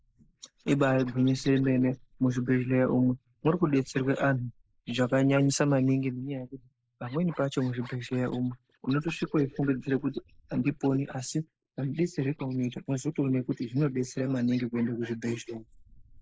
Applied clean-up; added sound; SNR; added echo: neural mask model Resemble Enhance denoiser.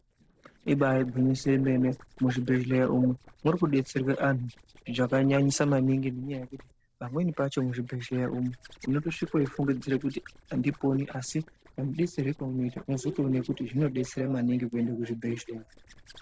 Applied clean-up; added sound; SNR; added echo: neural separator model SepFormer DNS4.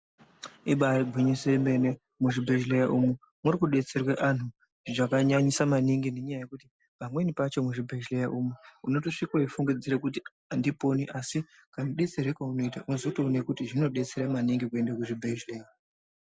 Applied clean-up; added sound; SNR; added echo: none; none; none; none.